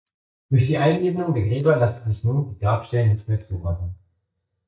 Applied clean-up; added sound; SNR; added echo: neural mask model DeepFilterNet 3.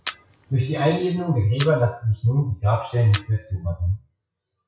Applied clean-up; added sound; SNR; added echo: classical method WPE with log-MMSE.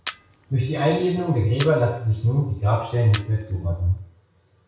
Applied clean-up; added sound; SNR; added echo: none; Camera; 15 dB; reverberation time 0.6 s.